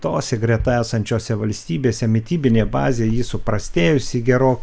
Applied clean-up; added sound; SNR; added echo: none; Bass drum; 16 dB; none.